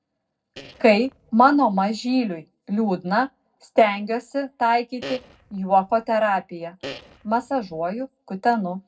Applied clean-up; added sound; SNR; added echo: neural separator model SepFormer DNS4.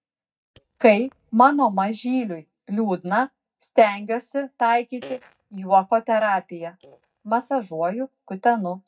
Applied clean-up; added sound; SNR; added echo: neural mask model DeepFilterNet 3.